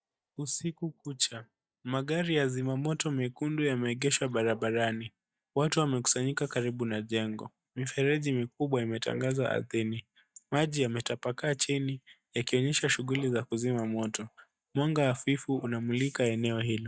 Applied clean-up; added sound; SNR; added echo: neural mask model DeepFilterNet 3.